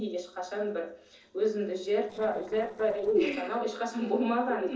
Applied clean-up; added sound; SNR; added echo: neural separator model SepFormer DNS4.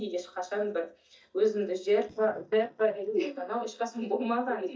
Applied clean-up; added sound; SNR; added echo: neural mask model DeepFilterNet 3.